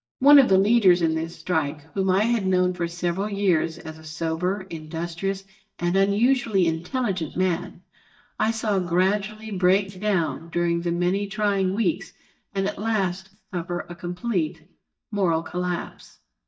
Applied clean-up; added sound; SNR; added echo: neural mask model DeepFilterNet 3.